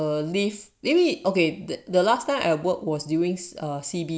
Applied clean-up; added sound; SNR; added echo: none; none; none; none.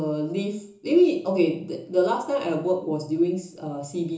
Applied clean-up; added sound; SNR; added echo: none; none; none; reverberation time 0.6 s.